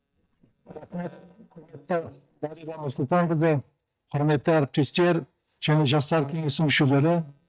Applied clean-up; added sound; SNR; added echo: neural mask model DeepFilterNet 3.